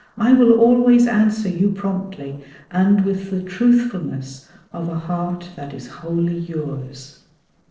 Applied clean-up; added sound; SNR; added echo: neural separator model SepFormer DNS4.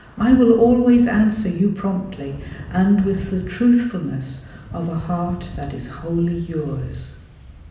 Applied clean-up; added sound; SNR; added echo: none; Thunder / Rain; 15 dB; reverberation time 0.8 s.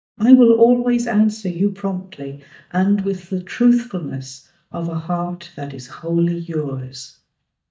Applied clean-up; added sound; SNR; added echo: neural mask model DeepFilterNet 3.